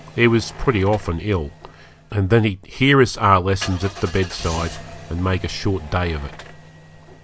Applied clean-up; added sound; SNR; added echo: none; Engine starting / Car; 17 dB; none.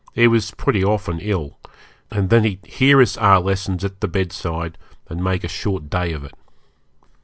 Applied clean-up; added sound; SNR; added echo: none; none; none; none.